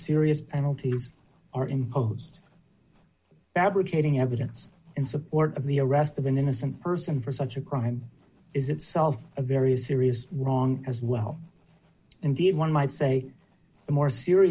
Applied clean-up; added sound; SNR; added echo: none; none; none; none.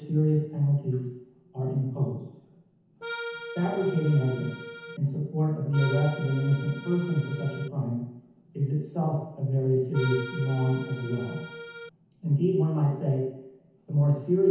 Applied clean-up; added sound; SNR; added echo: none; Accordion; 11 dB; reverberation time 0.9 s.